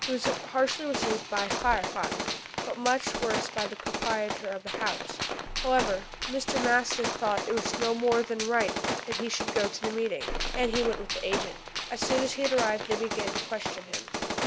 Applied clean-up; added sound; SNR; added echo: none; Gunshot, gunfire; 3 dB; none.